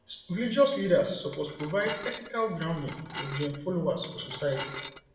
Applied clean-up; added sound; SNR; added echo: none; Dishes, pots, and pans / Glass; 11 dB; reverberation time 0.8 s.